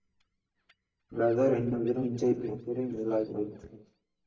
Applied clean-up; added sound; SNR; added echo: neural mask model DeepFilterNet 3.